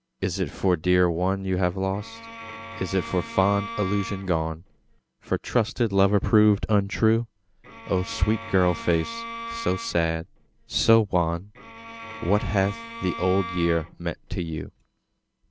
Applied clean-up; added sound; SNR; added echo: none; Bowed string instrument; 13 dB; none.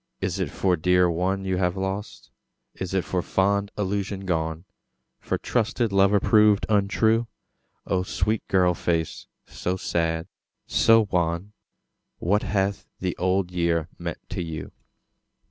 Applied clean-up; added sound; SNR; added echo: none; none; none; none.